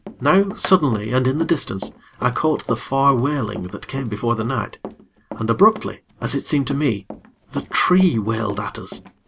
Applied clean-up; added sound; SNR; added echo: none; Run; 16 dB; none.